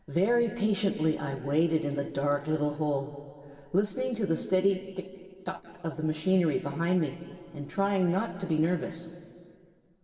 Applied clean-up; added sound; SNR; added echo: none; none; none; reverberation time 2.4 s.